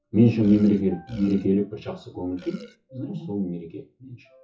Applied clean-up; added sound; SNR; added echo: classical method WPE with log-MMSE.